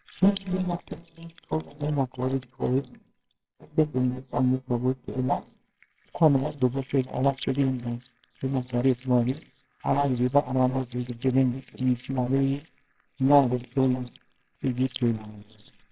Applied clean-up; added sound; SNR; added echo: neural separator model SepFormer WHAMR!.